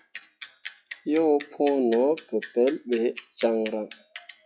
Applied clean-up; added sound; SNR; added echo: classical method log-MMSE.